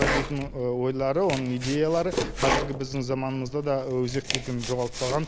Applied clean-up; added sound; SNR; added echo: none; Domestic sounds, home sounds; 5 dB; none.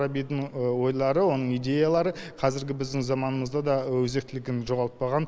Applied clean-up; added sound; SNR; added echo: none; none; none; none.